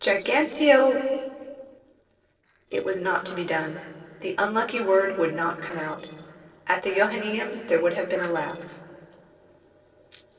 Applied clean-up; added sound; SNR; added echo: neural separator model SepFormer DNS4.